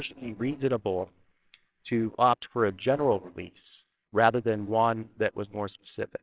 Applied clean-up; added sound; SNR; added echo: neural separator model SepFormer WHAMR!.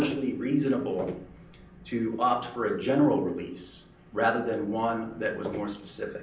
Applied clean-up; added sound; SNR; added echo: none; Walk, footsteps; 9 dB; reverberation time 0.6 s.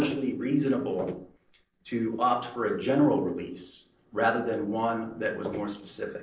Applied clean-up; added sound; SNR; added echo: neural separator model SepFormer DNS4.